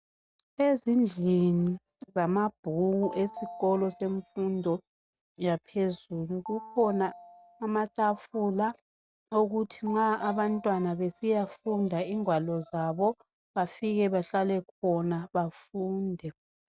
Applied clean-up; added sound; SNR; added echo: none; Telephone; 17 dB; none.